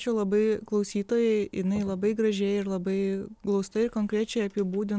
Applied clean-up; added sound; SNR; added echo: none; none; none; none.